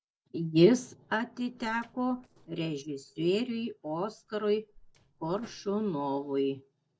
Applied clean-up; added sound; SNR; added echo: neural separator model SepFormer DNS4.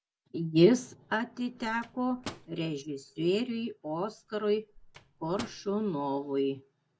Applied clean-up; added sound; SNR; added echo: none; Microwave oven; 19 dB; none.